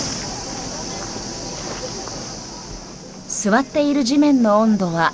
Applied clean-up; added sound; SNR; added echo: none; none; none; none.